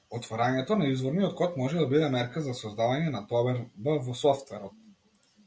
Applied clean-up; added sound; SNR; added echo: none; none; none; none.